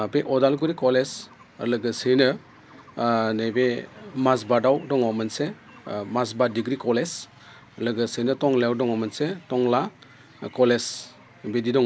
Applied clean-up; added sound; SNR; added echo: none; none; none; none.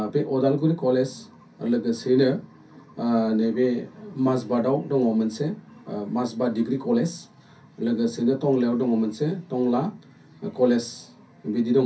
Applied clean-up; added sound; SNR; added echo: none; none; none; reverberation time 0.3 s.